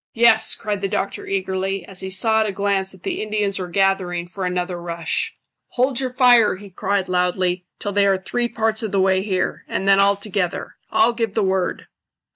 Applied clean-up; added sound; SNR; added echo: neural mask model DeepFilterNet 3.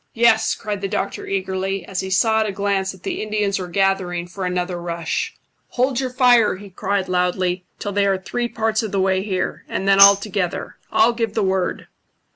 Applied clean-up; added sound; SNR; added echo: none; Tambourine; 3 dB; none.